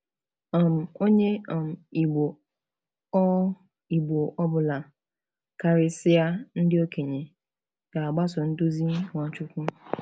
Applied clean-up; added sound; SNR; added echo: none; none; none; none.